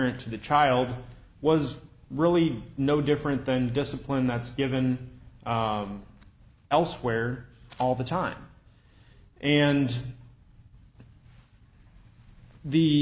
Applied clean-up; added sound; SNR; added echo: none; none; none; none.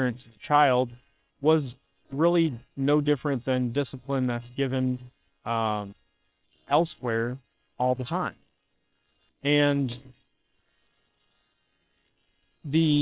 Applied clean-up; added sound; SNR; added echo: neural separator model SepFormer WHAM!.